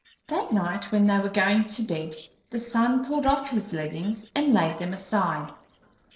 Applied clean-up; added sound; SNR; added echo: neural separator model SepFormer DNS4.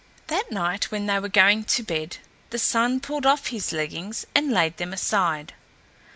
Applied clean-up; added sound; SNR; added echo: none; none; none; none.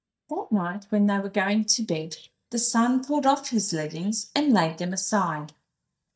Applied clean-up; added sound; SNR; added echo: neural mask model DeepFilterNet 3.